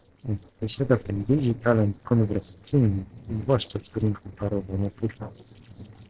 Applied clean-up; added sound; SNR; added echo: neural separator model SepFormer DNS4.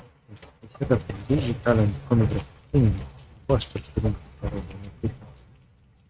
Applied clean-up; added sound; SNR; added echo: neural mask model RNNoise.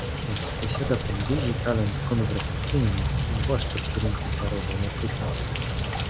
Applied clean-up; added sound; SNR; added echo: none; Rain; -2 dB; none.